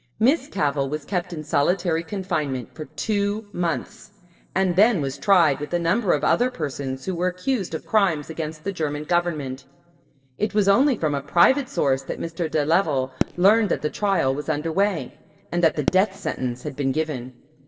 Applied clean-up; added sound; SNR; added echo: neural separator model SepFormer DNS4.